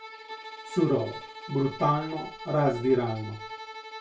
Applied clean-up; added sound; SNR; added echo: none; Bowed string instrument; 13 dB; reverberation time 0.2 s.